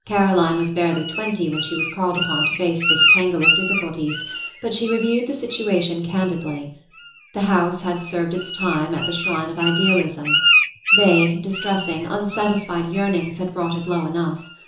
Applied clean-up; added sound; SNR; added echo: none; Bird; 2 dB; reverberation time 0.6 s.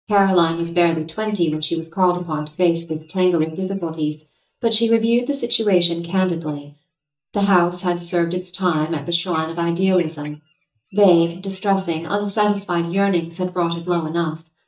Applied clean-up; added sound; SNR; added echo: neural mask model DeepFilterNet 3.